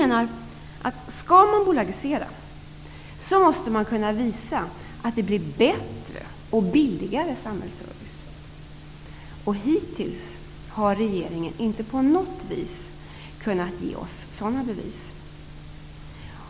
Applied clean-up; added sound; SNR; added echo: none; none; none; none.